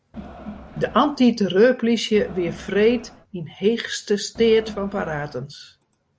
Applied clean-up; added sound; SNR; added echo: none; Crowd; 16 dB; none.